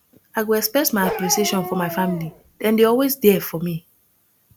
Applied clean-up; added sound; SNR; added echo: none; Bark; 10 dB; none.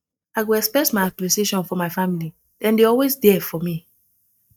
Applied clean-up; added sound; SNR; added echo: neural mask model DeepFilterNet 3.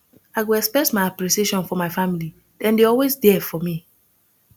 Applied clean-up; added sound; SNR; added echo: none; none; none; none.